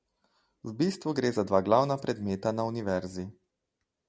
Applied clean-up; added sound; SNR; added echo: none; none; none; none.